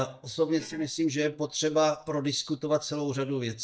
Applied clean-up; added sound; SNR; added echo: neural mask model DeepFilterNet 3.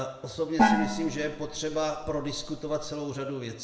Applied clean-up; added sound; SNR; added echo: none; Gong; -2 dB; reverberation time 0.7 s.